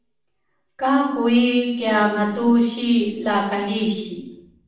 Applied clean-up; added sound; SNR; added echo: none; Guitar; 19 dB; reverberation time 0.7 s.